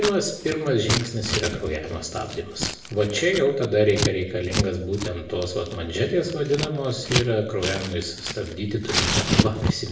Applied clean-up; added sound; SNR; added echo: none; Scissors; 4 dB; reverberation time 0.6 s.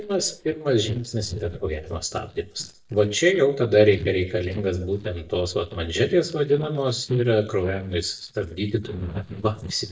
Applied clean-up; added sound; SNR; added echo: neural mask model DeepFilterNet 3.